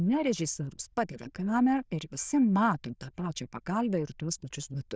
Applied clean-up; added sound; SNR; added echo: neural diffusion model UNIVERSE++.